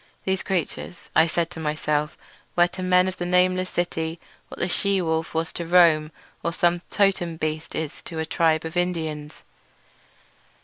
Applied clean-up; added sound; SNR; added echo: none; none; none; none.